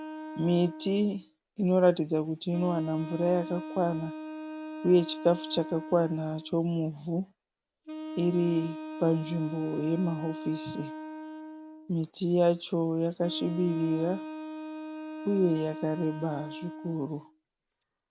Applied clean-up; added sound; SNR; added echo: none; Wind instrument, woodwind instrument; 11 dB; none.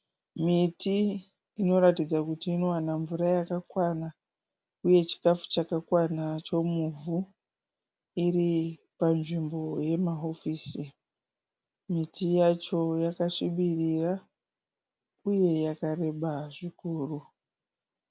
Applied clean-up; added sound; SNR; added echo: none; none; none; none.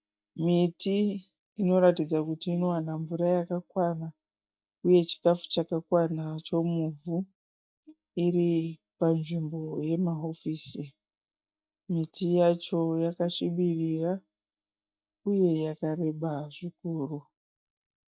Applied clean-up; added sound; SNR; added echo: neural mask model DeepFilterNet 3.